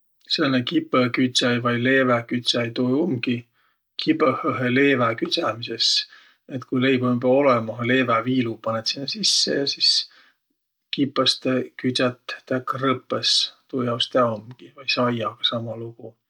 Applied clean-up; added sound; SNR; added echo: none; none; none; none.